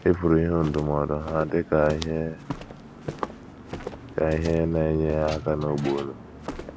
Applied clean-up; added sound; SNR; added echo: none; Walk, footsteps; 12 dB; none.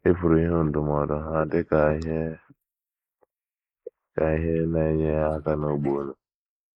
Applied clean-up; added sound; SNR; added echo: neural mask model Resemble Enhance denoiser.